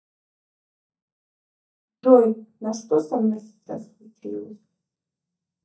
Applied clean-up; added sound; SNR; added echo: neural mask model DeepFilterNet 3.